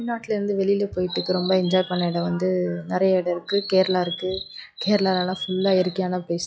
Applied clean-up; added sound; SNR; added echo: classical method log-MMSE.